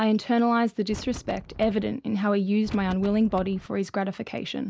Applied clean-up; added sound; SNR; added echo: none; Wind; 15 dB; none.